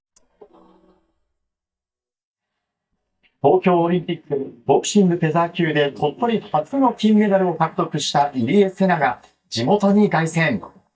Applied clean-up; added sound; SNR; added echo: neural mask model DeepFilterNet 3.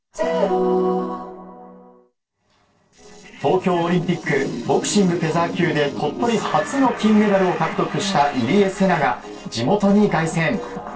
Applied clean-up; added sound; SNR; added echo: neural separator model SepFormer DNS4.